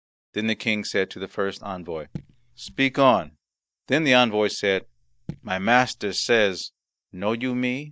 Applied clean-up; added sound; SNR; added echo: neural mask model DeepFilterNet 3.